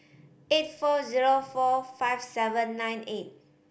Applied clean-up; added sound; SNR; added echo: none; none; none; none.